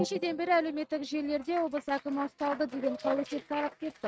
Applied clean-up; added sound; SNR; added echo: neural mask model RNNoise.